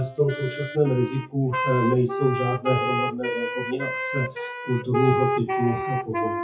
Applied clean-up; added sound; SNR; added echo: classical method WPE with log-MMSE.